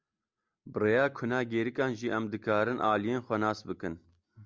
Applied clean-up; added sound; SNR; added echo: none; none; none; none.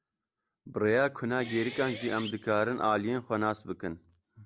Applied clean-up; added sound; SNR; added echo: none; Guitar; 14 dB; none.